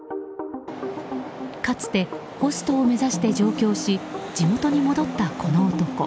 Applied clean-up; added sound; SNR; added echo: none; none; none; none.